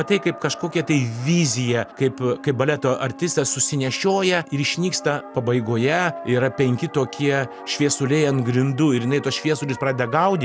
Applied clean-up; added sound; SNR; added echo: none; none; none; none.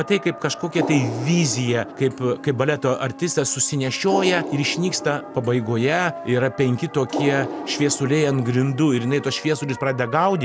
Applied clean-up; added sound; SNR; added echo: none; Water; 11 dB; none.